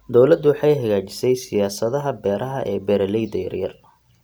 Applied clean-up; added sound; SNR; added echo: none; none; none; none.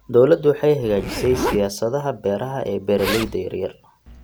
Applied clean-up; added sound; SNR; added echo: none; Zipper (clothing); 11 dB; none.